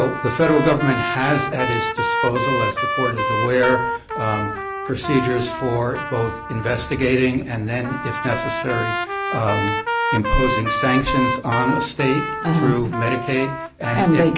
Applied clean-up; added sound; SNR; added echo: none; Trumpet; 4 dB; none.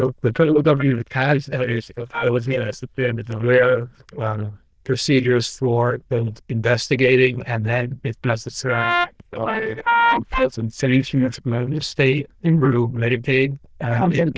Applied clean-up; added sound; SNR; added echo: neural diffusion model UNIVERSE++.